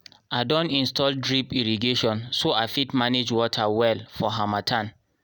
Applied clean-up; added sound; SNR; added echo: none; none; none; none.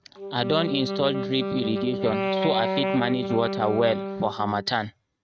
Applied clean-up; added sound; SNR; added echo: neural mask model RNNoise.